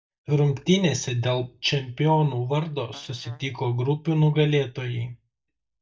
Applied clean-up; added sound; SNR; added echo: neural mask model DeepFilterNet 3.